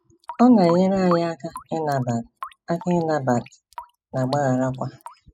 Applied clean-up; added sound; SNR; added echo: classical method spectral subtraction.